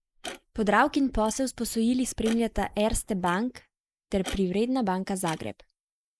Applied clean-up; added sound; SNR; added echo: neural mask model Resemble Enhance denoiser.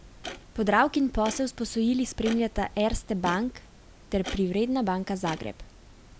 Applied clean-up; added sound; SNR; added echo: none; Clock; 16 dB; none.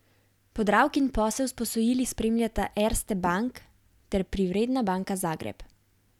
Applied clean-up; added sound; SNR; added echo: none; none; none; none.